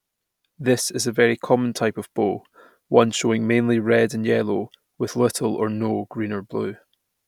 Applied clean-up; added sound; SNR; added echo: none; none; none; none.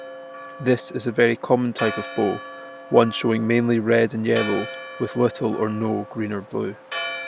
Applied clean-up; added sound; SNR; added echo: none; Church bell; 13 dB; none.